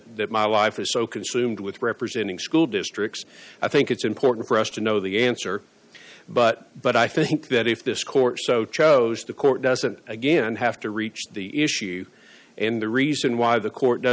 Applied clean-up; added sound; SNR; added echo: none; none; none; none.